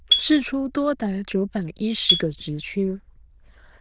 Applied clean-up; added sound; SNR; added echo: neural diffusion model UNIVERSE++.